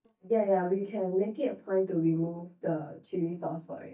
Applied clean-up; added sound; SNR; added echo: neural mask model DeepFilterNet 3.